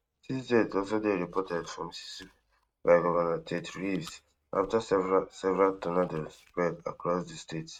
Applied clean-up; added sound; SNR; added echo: neural mask model RNNoise.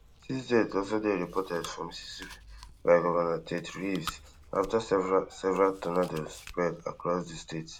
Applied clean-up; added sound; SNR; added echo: none; Chewing, mastication; 19 dB; none.